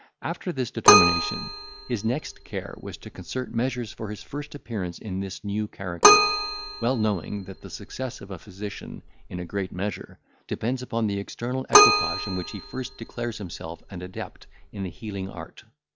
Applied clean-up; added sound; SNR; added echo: none; Keyboard (musical); -4 dB; none.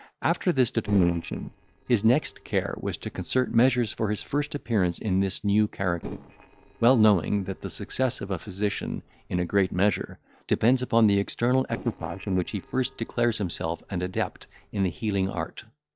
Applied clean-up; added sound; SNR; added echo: neural separator model SepFormer DNS4.